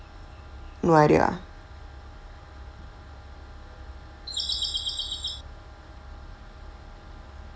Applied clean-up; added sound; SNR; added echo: none; Bird vocalization, bird call, bird song; 1 dB; none.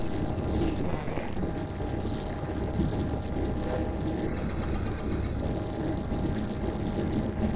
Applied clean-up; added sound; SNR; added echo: neural separator model SepFormer DNS4.